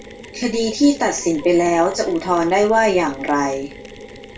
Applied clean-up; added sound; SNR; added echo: none; Mechanisms; 18 dB; reverberation time 0.2 s.